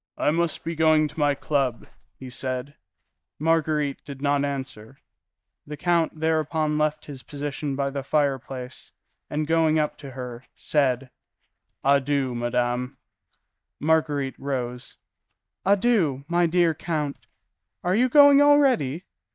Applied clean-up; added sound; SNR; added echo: neural mask model DeepFilterNet 3.